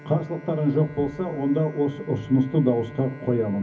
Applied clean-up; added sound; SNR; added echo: none; Bowed string instrument; 18 dB; reverberation time 0.3 s.